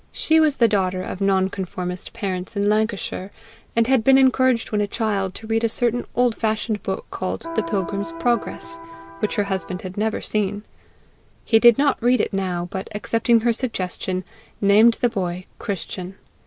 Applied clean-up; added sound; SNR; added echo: none; Electric guitar; 11 dB; none.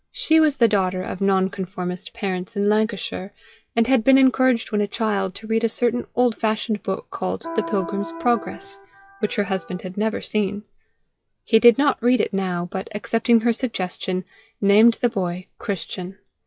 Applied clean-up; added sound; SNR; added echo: classical method log-MMSE.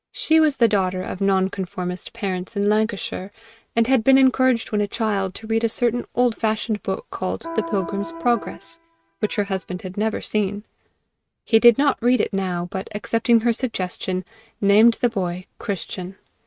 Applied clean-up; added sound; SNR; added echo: neural mask model RNNoise.